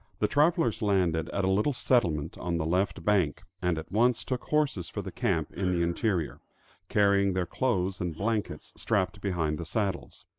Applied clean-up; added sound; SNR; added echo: neural mask model Resemble Enhance denoiser.